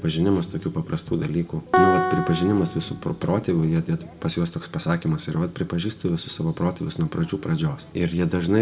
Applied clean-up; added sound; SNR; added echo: none; Piano; 3 dB; reverberation time 1.3 s.